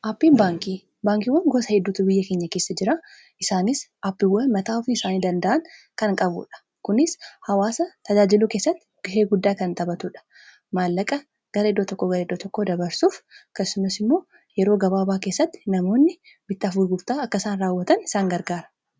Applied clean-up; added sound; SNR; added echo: none; none; none; none.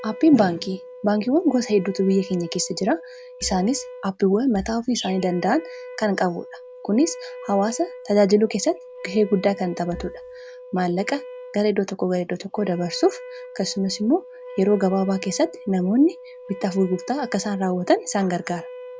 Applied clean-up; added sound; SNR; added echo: none; Marimba, xylophone + Wind instrument, woodwind instrument; 16 dB; none.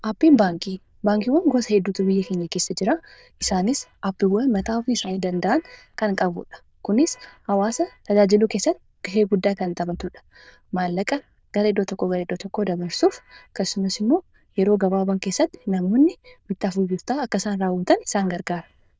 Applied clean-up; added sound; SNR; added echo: neural diffusion model UNIVERSE++.